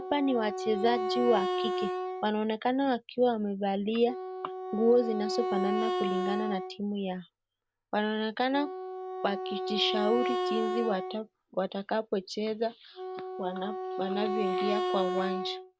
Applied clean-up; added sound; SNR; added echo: none; Wind instrument, woodwind instrument; 3 dB; none.